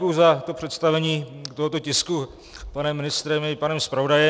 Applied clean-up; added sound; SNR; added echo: none; none; none; none.